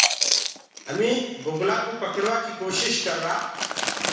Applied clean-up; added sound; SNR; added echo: none; Chewing, mastication; 2 dB; reverberation time 1.1 s.